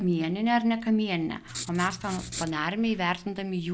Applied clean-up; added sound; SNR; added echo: none; Writing; 11 dB; none.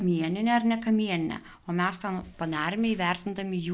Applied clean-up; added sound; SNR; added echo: none; none; none; none.